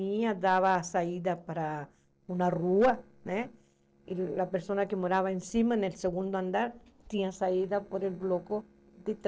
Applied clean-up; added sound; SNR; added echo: neural separator model SepFormer DNS4.